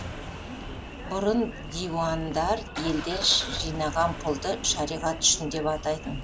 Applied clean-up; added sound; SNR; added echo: none; Engine starting / Car; 9 dB; none.